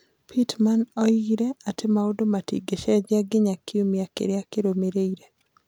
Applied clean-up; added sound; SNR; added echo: none; none; none; none.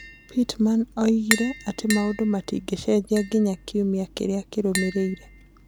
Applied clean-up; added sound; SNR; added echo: none; Tap; 11 dB; none.